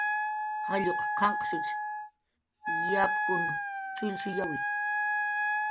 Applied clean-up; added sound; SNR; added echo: none; Wind instrument, woodwind instrument; -4 dB; none.